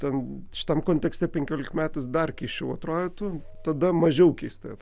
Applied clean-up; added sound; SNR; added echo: none; none; none; none.